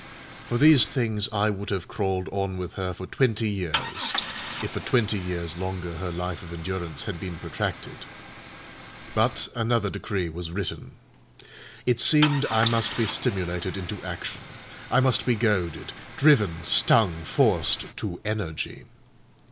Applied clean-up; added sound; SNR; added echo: none; Idling / Engine starting / Car; 12 dB; none.